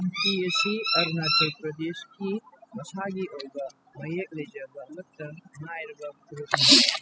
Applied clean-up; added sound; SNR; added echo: classical method spectral subtraction.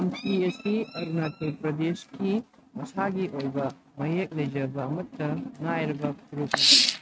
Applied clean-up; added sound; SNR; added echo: neural mask model RNNoise.